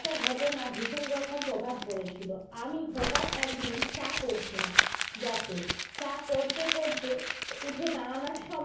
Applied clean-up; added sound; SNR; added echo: none; Crumpling, crinkling; 0 dB; reverberation time 0.7 s.